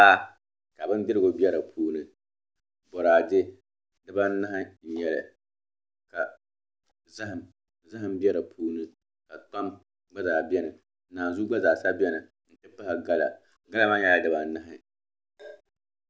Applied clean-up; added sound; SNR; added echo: none; none; none; none.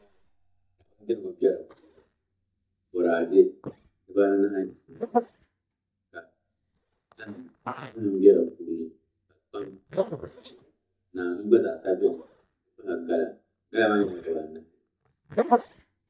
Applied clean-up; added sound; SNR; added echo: neural mask model DeepFilterNet 3.